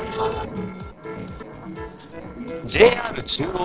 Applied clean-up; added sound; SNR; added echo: neural separator model SepFormer DNS4.